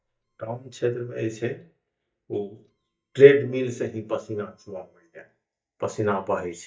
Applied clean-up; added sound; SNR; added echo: neural mask model DeepFilterNet 3.